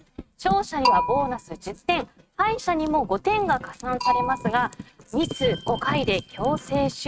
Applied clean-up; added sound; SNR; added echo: neural mask model RNNoise.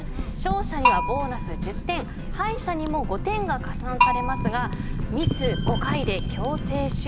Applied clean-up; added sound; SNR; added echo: none; Bell + Wind / Fire; -3 dB; none.